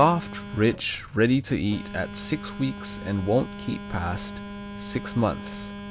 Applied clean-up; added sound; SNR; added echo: none; Telephone; 11 dB; none.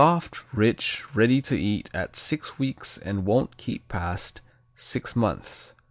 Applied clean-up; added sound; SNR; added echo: none; none; none; none.